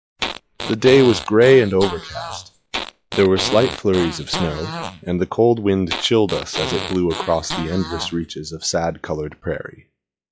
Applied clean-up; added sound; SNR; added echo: classical method log-MMSE.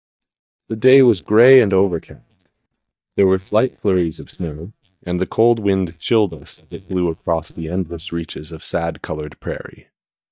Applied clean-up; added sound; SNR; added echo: neural mask model DeepFilterNet 3.